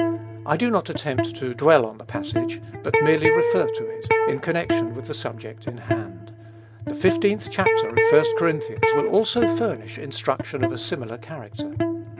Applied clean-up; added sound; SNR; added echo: none; Electric guitar; 0 dB; none.